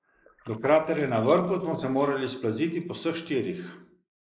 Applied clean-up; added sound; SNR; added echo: neural mask model Resemble Enhance denoiser.